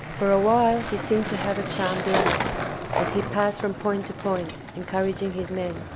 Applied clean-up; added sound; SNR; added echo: none; Skateboard; 4 dB; none.